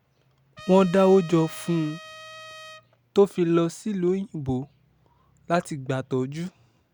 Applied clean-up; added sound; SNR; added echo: none; Trumpet; 19 dB; none.